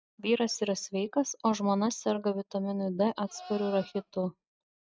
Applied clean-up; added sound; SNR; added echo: neural mask model RNNoise.